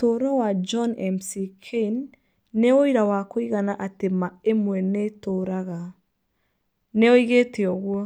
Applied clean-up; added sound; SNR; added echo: none; none; none; none.